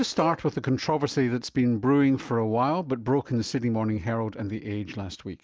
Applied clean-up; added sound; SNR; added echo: none; Bowed string instrument; 15 dB; none.